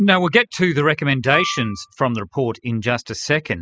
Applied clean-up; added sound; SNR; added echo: classical method spectral subtraction.